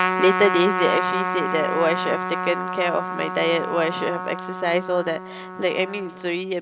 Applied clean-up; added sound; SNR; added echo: none; Trumpet; 3 dB; none.